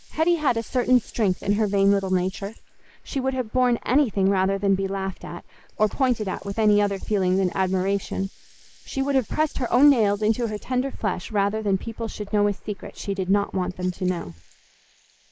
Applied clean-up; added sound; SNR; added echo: neural mask model Resemble Enhance denoiser.